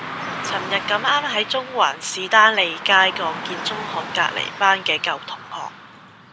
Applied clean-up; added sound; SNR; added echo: none; Car passing by / Traffic noise, roadway noise; 11 dB; none.